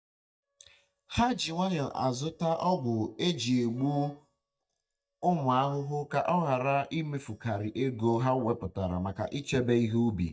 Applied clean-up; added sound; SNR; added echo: neural mask model DeepFilterNet 3.